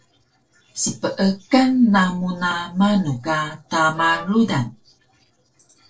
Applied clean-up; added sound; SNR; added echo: neural separator model SepFormer DNS4.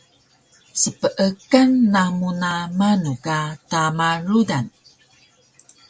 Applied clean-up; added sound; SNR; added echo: none; none; none; none.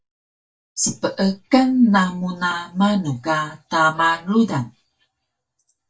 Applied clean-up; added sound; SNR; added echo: neural mask model DeepFilterNet 3.